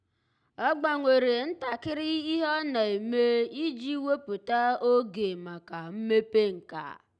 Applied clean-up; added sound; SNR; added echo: none; none; none; none.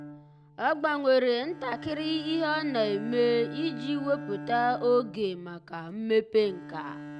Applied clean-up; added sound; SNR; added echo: none; Bowed string instrument; 13 dB; none.